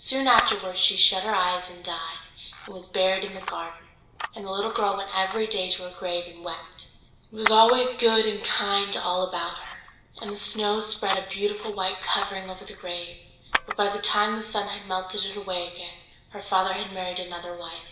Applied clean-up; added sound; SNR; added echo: none; Camera; 12 dB; reverberation time 0.8 s.